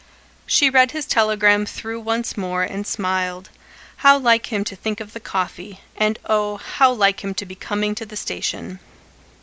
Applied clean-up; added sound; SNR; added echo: none; none; none; none.